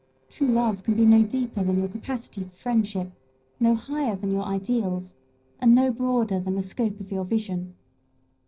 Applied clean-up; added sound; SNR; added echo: neural separator model SepFormer DNS4.